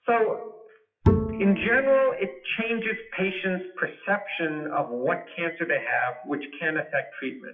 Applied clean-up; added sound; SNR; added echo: classical method WPE with log-MMSE.